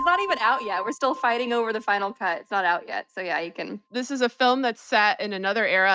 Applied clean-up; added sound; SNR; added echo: neural mask model RNNoise.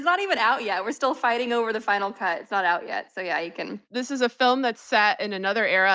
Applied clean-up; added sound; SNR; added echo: none; none; none; none.